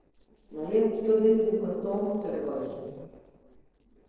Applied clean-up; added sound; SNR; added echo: neural separator model SepFormer DNS4.